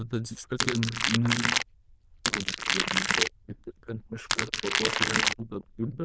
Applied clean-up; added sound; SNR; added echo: neural diffusion model UNIVERSE++.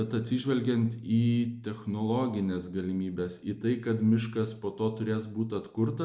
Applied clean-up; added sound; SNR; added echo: none; none; none; none.